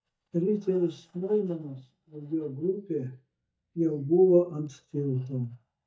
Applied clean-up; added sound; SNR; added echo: neural mask model DeepFilterNet 3.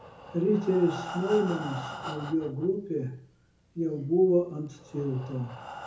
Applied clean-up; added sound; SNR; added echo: none; Breathing; 13 dB; reverberation time 0.6 s.